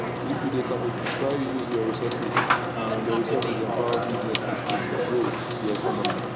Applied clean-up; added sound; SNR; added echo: none; Sink (filling or washing) / Water tap, faucet / Water; -3 dB; none.